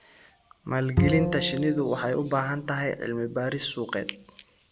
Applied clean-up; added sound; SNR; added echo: none; Bowed string instrument; 3 dB; none.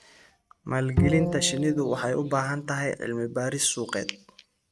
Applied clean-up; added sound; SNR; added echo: neural mask model RNNoise.